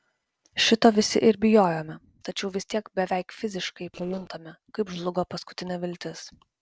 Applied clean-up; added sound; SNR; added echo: neural separator model SepFormer DNS4.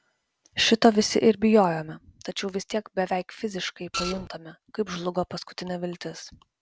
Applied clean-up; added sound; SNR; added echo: none; Printer; 6 dB; none.